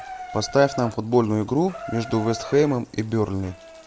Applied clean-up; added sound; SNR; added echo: none; Bathtub (filling or washing) / Water tap, faucet; 15 dB; none.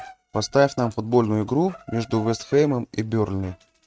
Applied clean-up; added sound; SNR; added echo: neural mask model RNNoise.